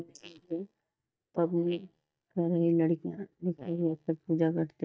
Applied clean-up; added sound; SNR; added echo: neural mask model DeepFilterNet 3.